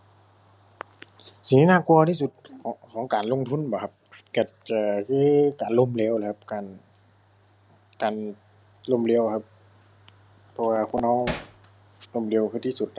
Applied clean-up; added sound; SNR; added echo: none; Hammer; 8 dB; none.